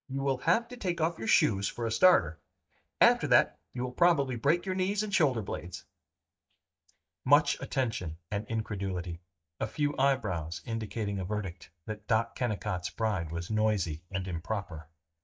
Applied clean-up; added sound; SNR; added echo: neural mask model DeepFilterNet 3.